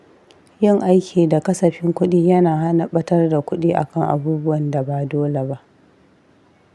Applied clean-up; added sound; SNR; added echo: none; none; none; none.